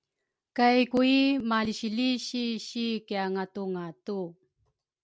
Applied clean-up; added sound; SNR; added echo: none; none; none; none.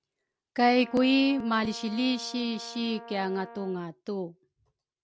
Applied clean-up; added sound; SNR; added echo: none; Brass instrument; 18 dB; none.